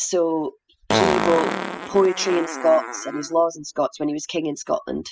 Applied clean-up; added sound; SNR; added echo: classical method spectral subtraction.